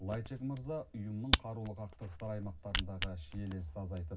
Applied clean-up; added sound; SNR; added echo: none; Camera; -2 dB; reverberation time 0.4 s.